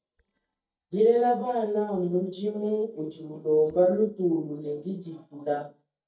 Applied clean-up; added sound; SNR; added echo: neural mask model DeepFilterNet 3.